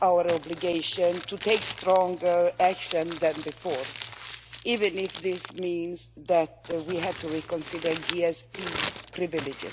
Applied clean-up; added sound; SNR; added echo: none; Crumpling, crinkling; 10 dB; none.